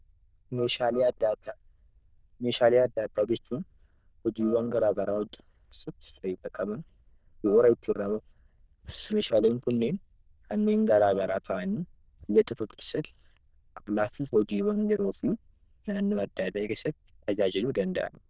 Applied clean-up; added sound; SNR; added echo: neural diffusion model UNIVERSE++.